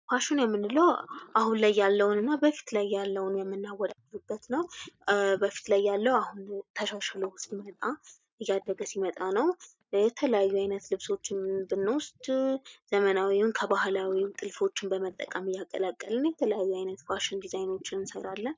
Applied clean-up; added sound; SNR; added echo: neural mask model DeepFilterNet 3.